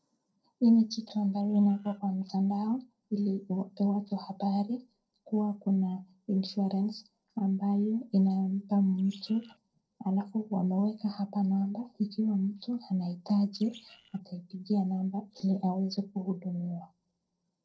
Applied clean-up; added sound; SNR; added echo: neural separator model SepFormer DNS4.